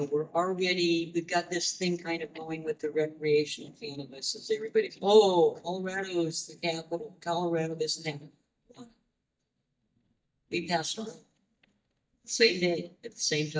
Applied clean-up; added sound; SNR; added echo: neural mask model DeepFilterNet 3.